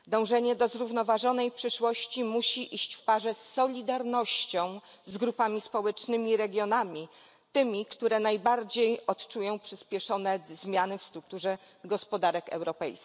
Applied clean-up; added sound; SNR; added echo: none; none; none; none.